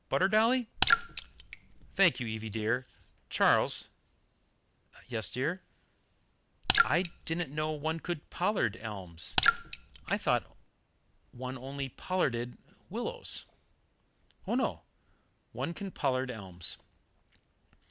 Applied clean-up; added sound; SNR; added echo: none; Raindrop / Splash, splatter; -4 dB; none.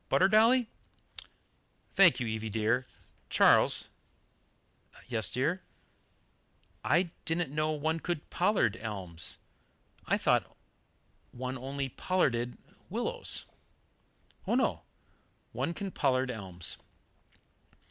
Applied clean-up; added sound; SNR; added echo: none; none; none; none.